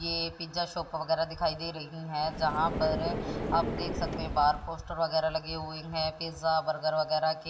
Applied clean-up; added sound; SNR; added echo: none; Car; 4 dB; reverberation time 2.4 s.